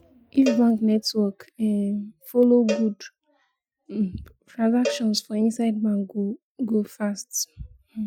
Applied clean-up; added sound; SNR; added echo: classical method Wiener filter.